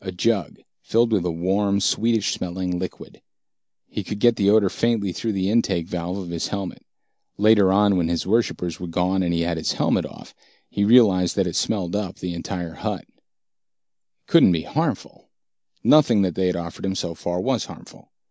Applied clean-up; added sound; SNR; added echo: none; none; none; none.